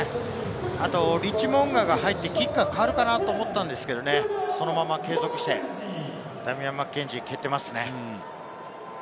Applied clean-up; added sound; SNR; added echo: none; none; none; none.